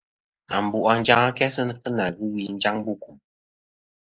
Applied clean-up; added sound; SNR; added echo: neural mask model Resemble Enhance denoiser.